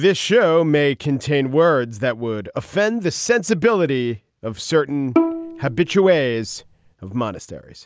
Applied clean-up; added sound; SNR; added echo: none; Bowed string instrument; 5 dB; none.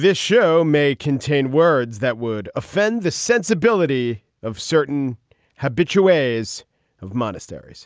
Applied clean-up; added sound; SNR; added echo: none; none; none; none.